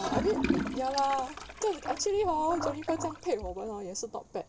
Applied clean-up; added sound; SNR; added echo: none; Toilet flush / Gurgling; 4 dB; none.